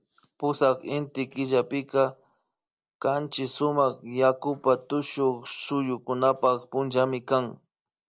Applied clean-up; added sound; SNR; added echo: neural separator model SepFormer DNS4.